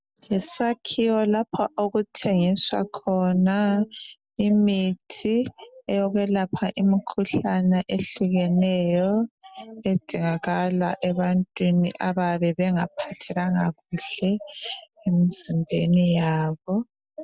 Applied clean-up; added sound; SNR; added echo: none; none; none; none.